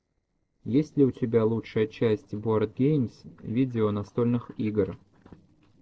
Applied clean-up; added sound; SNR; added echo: neural separator model SepFormer DNS4.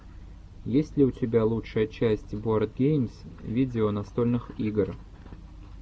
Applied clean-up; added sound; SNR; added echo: none; none; none; none.